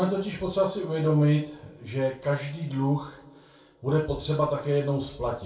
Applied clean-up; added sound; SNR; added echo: none; none; none; reverberation time 0.3 s.